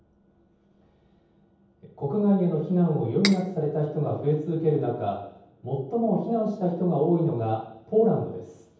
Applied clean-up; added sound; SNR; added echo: none; Cutlery, silverware; 7 dB; reverberation time 0.9 s.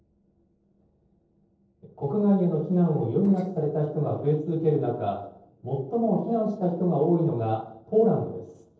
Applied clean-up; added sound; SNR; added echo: neural separator model SepFormer DNS4.